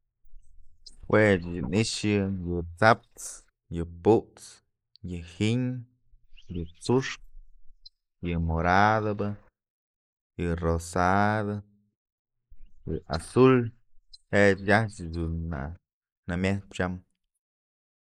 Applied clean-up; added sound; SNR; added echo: neural mask model Resemble Enhance denoiser.